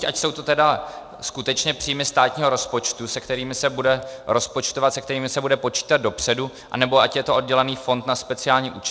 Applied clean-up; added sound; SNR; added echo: none; none; none; none.